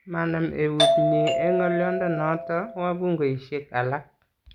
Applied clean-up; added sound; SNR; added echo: none; Doorbell; -1 dB; none.